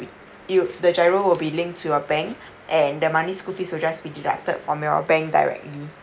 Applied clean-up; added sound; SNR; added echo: none; none; none; none.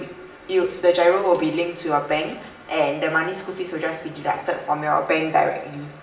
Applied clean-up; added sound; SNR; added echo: none; none; none; reverberation time 0.9 s.